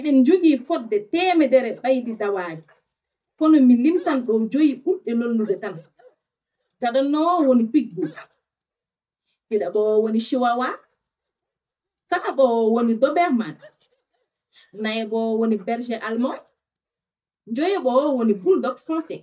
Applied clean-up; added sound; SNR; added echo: neural mask model DeepFilterNet 3.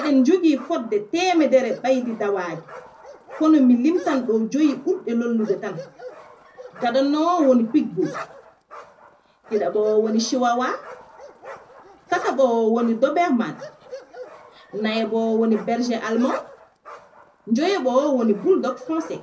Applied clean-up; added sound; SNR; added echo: none; Bark; 18 dB; reverberation time 0.4 s.